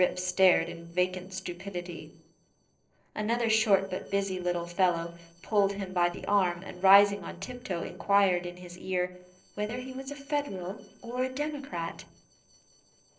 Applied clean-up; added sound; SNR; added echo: neural separator model SepFormer DNS4.